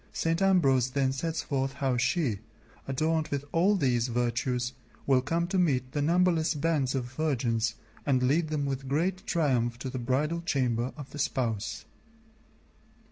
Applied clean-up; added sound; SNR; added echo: none; none; none; none.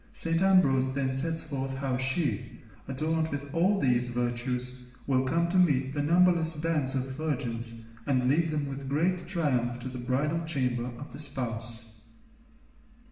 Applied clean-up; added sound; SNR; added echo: none; none; none; reverberation time 1.0 s.